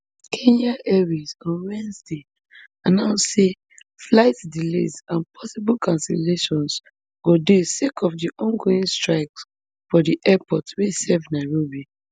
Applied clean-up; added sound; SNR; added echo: none; none; none; none.